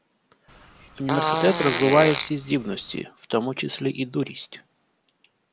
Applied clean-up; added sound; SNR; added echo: none; Fart; 1 dB; none.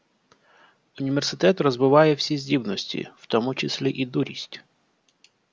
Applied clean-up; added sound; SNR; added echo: none; none; none; none.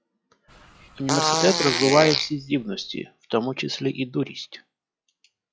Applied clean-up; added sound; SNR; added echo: classical method log-MMSE.